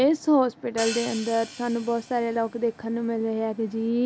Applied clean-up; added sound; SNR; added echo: none; Hi-hat; 15 dB; none.